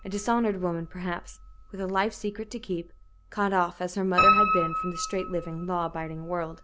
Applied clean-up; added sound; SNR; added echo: none; Piano; 1 dB; none.